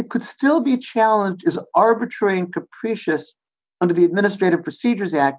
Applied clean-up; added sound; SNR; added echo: none; none; none; none.